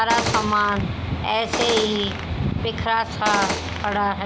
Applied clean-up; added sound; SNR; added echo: none; Gunshot, gunfire; 4 dB; none.